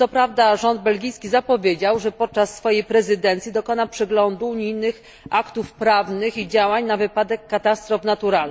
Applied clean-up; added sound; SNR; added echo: none; none; none; none.